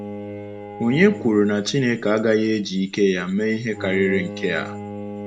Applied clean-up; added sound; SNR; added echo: none; Bowed string instrument; 13 dB; none.